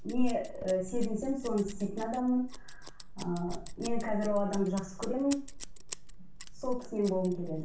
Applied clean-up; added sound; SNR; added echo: none; Scissors; 19 dB; reverberation time 0.4 s.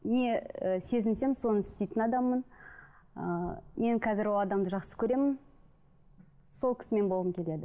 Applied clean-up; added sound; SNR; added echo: none; none; none; none.